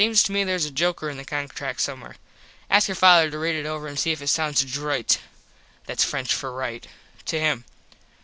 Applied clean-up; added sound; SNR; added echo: none; none; none; none.